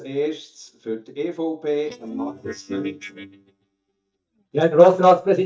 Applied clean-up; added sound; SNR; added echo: neural mask model DeepFilterNet 3.